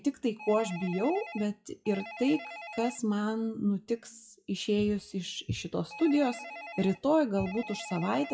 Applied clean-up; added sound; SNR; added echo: classical method WPE with log-MMSE.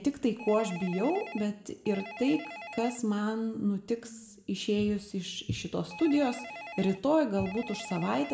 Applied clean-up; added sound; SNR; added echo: none; Telephone; 15 dB; reverberation time 0.9 s.